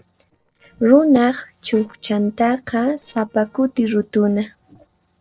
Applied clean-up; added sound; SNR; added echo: neural separator model SepFormer DNS4.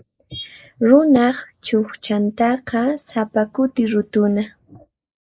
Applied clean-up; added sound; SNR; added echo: neural mask model Resemble Enhance denoiser.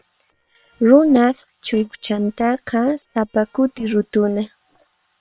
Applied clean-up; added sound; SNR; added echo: neural separator model SepFormer WHAM!.